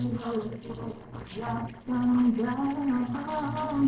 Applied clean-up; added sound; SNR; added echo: neural separator model SepFormer DNS4.